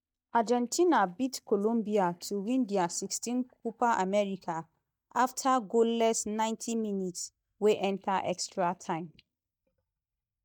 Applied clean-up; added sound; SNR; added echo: neural mask model DeepFilterNet 3.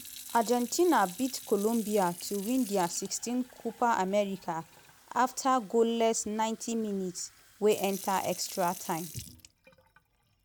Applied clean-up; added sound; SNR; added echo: none; Fill (with liquid) / Sink (filling or washing); 17 dB; none.